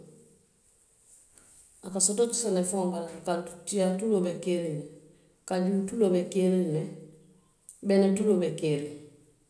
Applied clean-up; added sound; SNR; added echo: none; none; none; none.